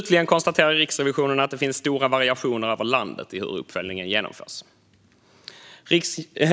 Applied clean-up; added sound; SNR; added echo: none; none; none; none.